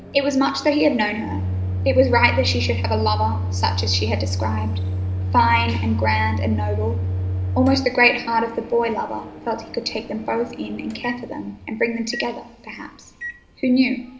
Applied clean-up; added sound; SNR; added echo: none; Microwave oven; 4 dB; reverberation time 2.8 s.